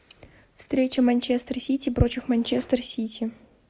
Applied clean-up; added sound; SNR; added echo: none; none; none; none.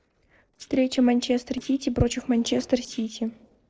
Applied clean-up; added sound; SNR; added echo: neural separator model SepFormer DNS4.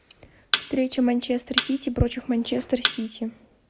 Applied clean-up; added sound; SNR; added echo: none; Thump, thud; 4 dB; none.